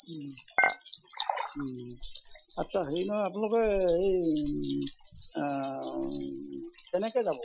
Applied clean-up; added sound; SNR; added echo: classical method Wiener filter.